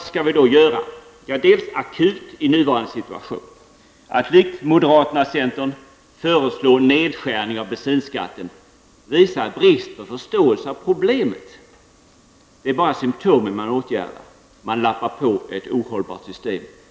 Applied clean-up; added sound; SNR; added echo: none; none; none; none.